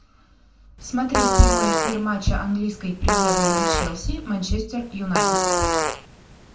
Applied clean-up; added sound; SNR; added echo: none; Fart; -1 dB; reverberation time 0.3 s.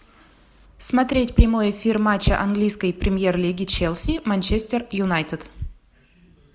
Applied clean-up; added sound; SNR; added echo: none; none; none; none.